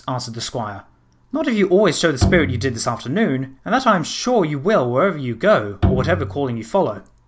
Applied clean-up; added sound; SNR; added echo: none; Bowed string instrument; 4 dB; none.